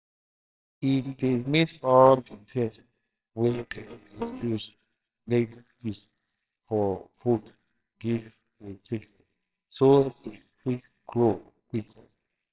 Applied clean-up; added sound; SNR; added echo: neural separator model SepFormer WHAMR!.